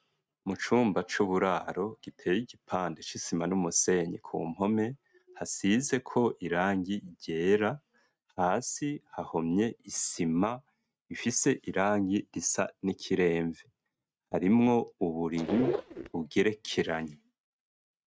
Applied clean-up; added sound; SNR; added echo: neural mask model RNNoise.